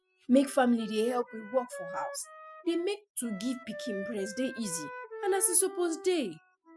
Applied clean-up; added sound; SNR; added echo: classical method spectral subtraction.